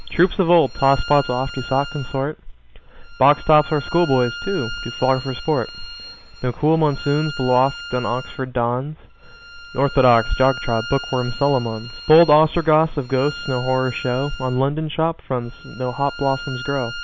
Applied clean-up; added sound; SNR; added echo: none; Bowed string instrument; 15 dB; none.